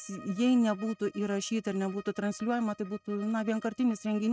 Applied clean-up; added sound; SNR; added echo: neural mask model RNNoise.